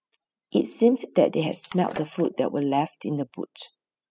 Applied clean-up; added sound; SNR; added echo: classical method spectral subtraction.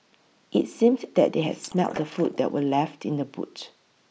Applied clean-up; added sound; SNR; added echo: neural mask model Resemble Enhance denoiser.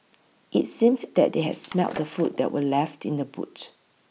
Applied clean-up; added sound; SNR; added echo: none; Shatter; 16 dB; none.